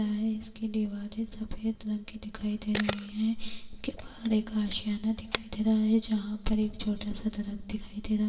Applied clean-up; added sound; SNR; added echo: none; Camera; 7 dB; reverberation time 1.7 s.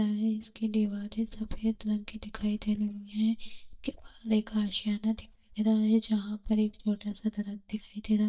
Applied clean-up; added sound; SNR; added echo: neural mask model DeepFilterNet 3.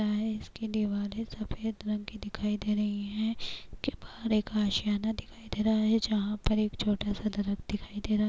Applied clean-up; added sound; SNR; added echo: none; none; none; none.